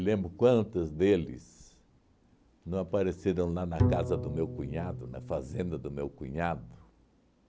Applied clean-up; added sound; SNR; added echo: none; Bowed string instrument; 3 dB; none.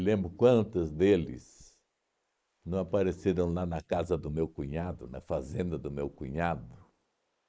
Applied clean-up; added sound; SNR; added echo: neural mask model Resemble Enhance denoiser.